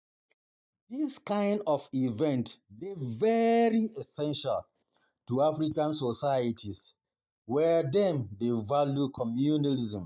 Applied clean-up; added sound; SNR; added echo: neural mask model DeepFilterNet 3.